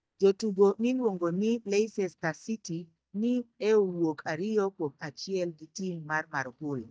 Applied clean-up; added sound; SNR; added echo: neural mask model DeepFilterNet 3.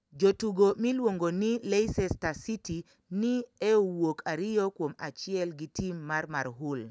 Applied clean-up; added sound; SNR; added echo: none; none; none; none.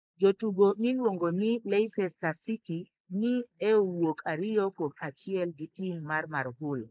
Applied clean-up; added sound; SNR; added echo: neural mask model Resemble Enhance denoiser.